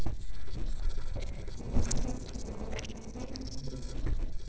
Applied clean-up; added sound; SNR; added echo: neural separator model SepFormer DNS4.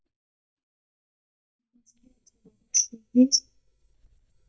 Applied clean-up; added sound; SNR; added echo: neural mask model DeepFilterNet 3.